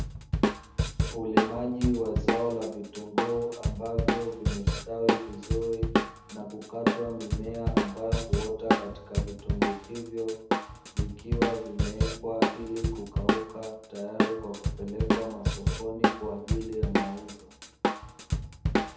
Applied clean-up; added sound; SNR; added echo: none; Drum kit; -5 dB; reverberation time 0.7 s.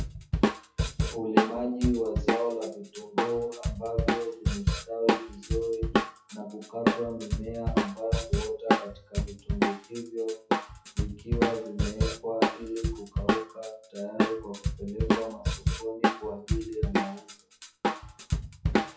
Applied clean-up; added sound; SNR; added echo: classical method WPE with log-MMSE.